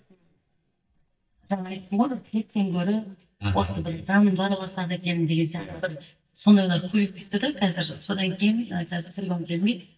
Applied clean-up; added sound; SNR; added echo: neural mask model DeepFilterNet 3.